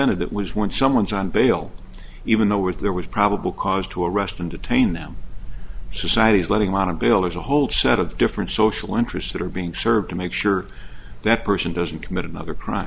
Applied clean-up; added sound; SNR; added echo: none; none; none; none.